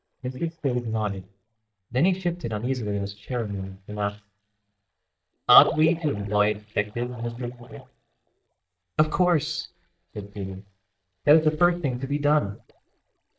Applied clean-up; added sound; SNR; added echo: neural mask model DeepFilterNet 3.